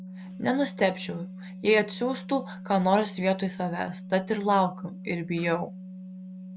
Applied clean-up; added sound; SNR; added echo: none; Organ; 13 dB; none.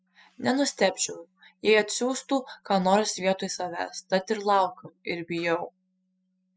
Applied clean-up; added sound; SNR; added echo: classical method spectral subtraction.